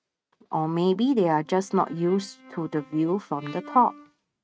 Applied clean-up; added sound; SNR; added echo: neural mask model RNNoise.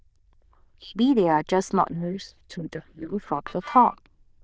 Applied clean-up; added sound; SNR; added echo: neural diffusion model UNIVERSE++.